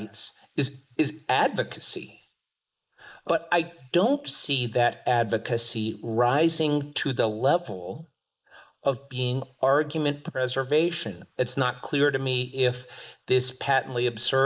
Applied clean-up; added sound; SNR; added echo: neural mask model Resemble Enhance denoiser.